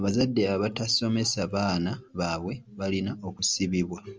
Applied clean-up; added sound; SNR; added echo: none; none; none; none.